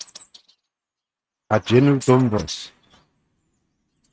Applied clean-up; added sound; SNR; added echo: neural mask model RNNoise.